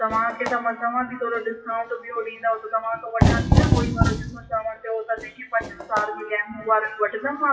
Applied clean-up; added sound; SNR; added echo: classical method WPE with log-MMSE.